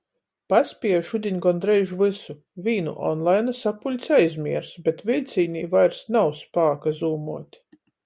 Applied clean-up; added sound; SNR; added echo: none; none; none; none.